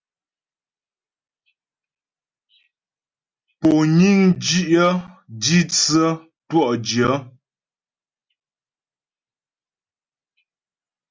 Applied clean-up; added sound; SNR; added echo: none; none; none; none.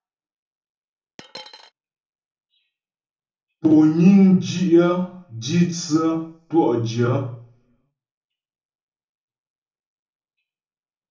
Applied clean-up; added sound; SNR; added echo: none; Coin (dropping); 19 dB; reverberation time 1.0 s.